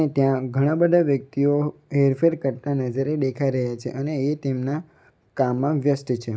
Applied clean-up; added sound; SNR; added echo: none; none; none; none.